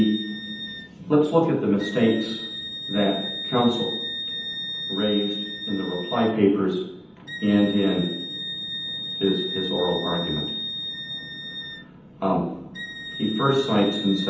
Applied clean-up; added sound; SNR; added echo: none; Wind instrument, woodwind instrument; 9 dB; reverberation time 0.8 s.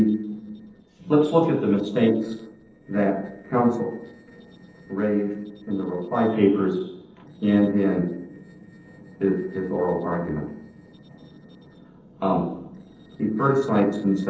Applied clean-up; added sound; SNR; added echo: neural separator model SepFormer DNS4.